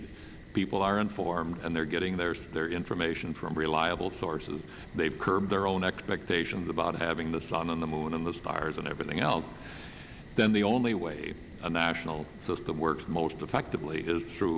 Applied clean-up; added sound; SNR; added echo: none; Fire; 17 dB; none.